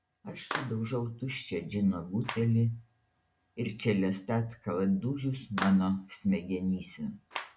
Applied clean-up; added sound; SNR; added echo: none; Clapping; 14 dB; none.